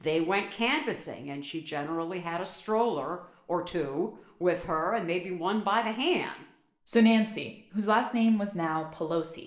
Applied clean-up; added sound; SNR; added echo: none; none; none; reverberation time 0.6 s.